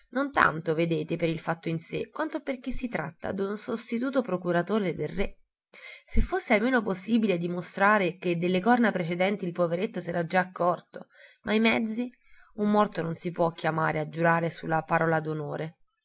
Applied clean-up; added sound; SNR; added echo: none; none; none; none.